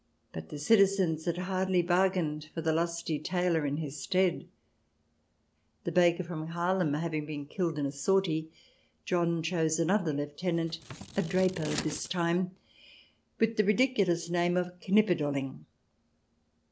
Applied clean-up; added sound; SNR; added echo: none; Scissors; 12 dB; none.